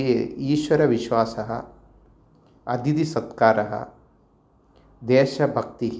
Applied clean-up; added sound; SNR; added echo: none; none; none; none.